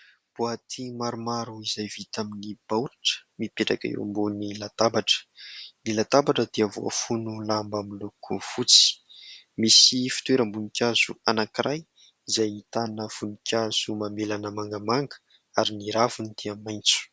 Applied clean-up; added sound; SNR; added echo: none; none; none; none.